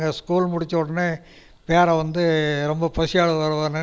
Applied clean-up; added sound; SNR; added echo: none; none; none; none.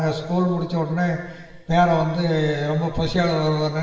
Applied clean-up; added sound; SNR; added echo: none; none; none; reverberation time 1.5 s.